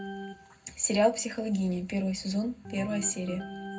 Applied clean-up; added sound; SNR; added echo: none; Organ; 13 dB; reverberation time 0.3 s.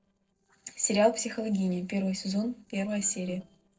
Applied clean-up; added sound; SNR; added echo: neural separator model SepFormer DNS4.